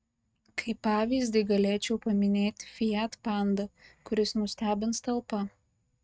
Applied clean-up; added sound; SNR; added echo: neural mask model RNNoise.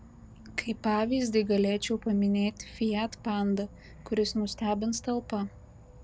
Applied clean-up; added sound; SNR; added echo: none; Insect / Frog; 19 dB; none.